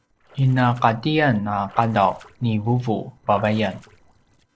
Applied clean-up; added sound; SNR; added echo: neural separator model SepFormer DNS4.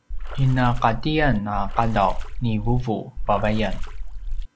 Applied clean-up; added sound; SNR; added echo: none; Water / Splash, splatter; 2 dB; none.